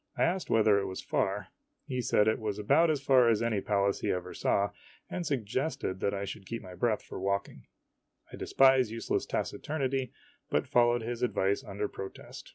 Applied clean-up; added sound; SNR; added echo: none; none; none; none.